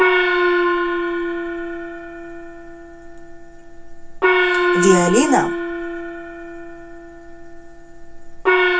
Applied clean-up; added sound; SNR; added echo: none; Gong; -5 dB; reverberation time 0.2 s.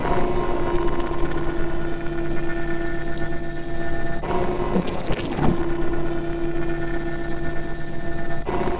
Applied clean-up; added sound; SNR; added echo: neural separator model SepFormer DNS4.